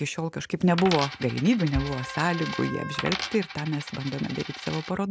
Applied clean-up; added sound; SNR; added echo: none; Coin (dropping) + Wind instrument, woodwind instrument; 9 dB; none.